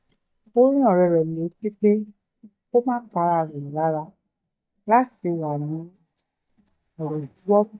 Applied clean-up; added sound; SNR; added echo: neural mask model DeepFilterNet 3.